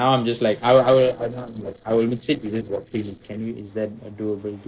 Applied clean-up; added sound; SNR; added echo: neural separator model SepFormer DNS4.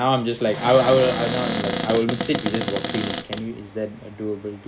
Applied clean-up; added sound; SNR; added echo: none; Cupboard open or close; 4 dB; none.